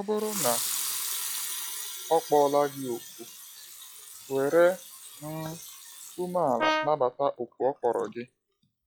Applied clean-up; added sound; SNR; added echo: classical method log-MMSE.